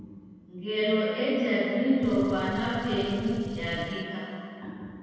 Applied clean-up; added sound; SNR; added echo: none; Gunshot, gunfire; 12 dB; reverberation time 2.1 s.